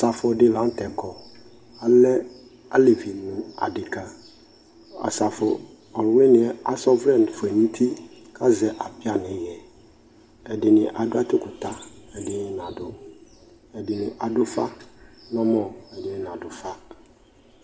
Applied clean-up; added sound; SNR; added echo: none; none; none; reverberation time 1.6 s.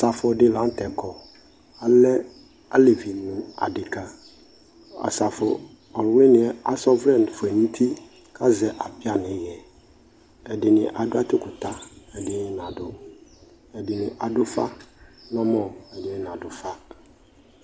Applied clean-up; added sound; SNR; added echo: none; none; none; none.